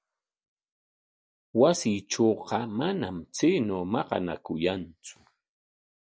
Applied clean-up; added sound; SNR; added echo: none; none; none; none.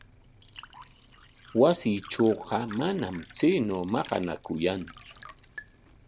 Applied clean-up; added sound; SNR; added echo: none; Liquid; 19 dB; none.